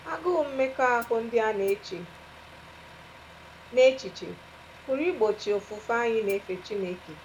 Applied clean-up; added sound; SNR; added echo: none; Hi-hat + Truck; 19 dB; none.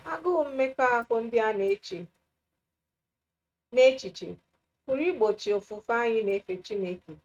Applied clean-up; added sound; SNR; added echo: neural mask model RNNoise.